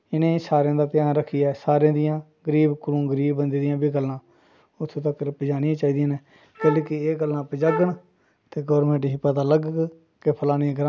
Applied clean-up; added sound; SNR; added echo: none; Wind instrument, woodwind instrument; 9 dB; none.